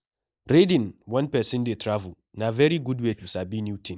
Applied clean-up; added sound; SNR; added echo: neural mask model Resemble Enhance denoiser.